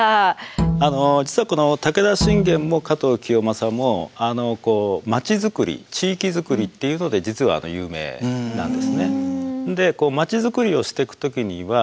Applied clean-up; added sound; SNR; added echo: none; Bowed string instrument; 5 dB; none.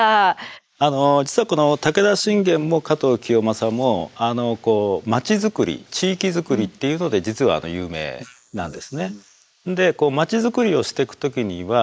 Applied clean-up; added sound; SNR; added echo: neural mask model Resemble Enhance denoiser.